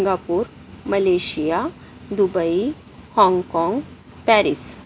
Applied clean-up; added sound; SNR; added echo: none; none; none; none.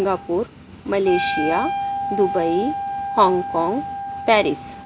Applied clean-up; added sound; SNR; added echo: none; Wind instrument, woodwind instrument; 5 dB; none.